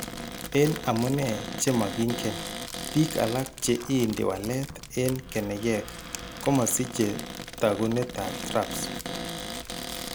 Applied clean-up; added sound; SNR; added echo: none; Crumpling, crinkling + Cupboard open or close; 8 dB; none.